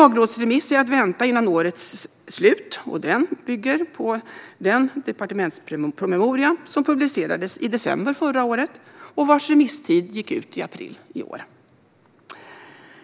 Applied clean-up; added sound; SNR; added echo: none; none; none; none.